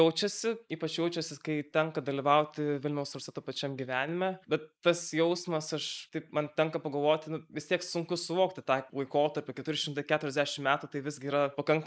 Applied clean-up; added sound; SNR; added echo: neural mask model Resemble Enhance denoiser.